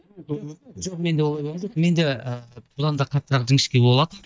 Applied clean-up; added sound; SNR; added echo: neural mask model DeepFilterNet 3.